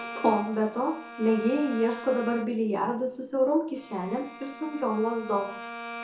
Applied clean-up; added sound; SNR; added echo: none; Bowed string instrument; 14 dB; reverberation time 0.6 s.